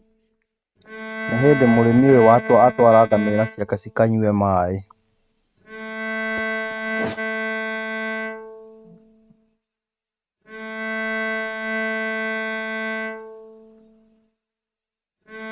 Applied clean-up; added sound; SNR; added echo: neural mask model RNNoise.